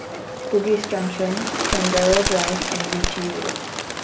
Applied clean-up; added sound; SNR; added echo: none; Bird; 2 dB; reverberation time 0.3 s.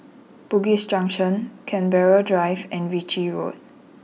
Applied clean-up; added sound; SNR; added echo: none; none; none; none.